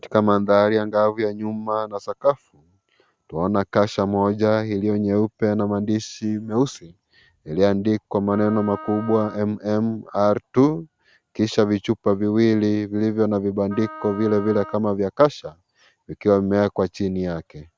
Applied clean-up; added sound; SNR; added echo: none; Wind instrument, woodwind instrument; 17 dB; none.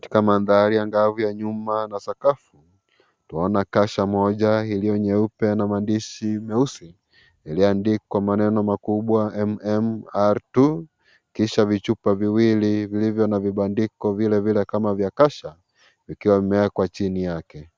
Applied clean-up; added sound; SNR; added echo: none; none; none; none.